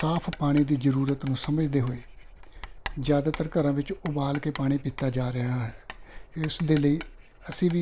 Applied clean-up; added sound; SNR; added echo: none; Writing; 14 dB; none.